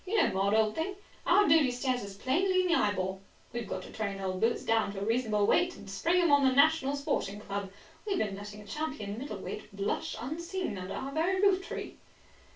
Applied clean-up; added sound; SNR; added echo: none; none; none; reverberation time 0.2 s.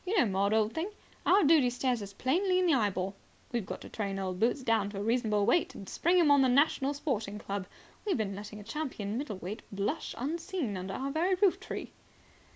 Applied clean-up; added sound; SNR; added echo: none; none; none; none.